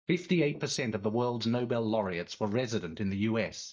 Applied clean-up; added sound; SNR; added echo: neural mask model DeepFilterNet 3.